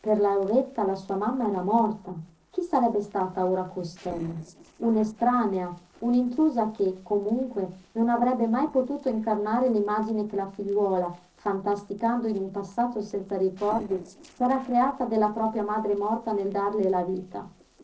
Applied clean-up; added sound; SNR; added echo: neural separator model SepFormer DNS4.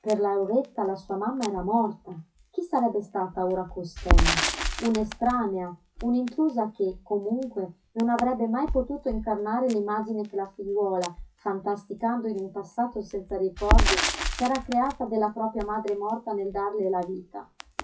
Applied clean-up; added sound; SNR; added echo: classical method WPE with log-MMSE.